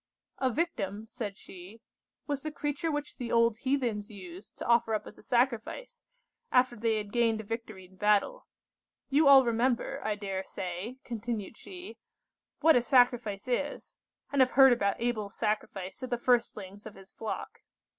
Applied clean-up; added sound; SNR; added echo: none; none; none; none.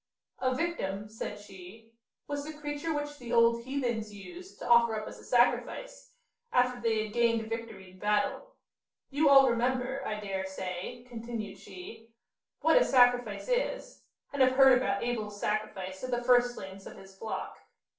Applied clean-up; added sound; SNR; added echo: none; none; none; reverberation time 0.4 s.